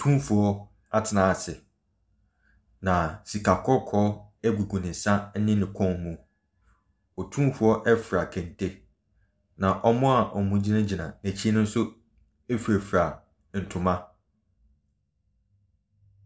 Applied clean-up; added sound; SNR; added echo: none; none; none; none.